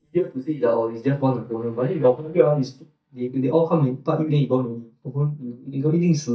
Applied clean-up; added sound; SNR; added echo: neural mask model DeepFilterNet 3.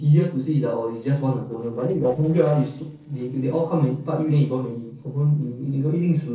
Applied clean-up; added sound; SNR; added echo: neural separator model SepFormer DNS4.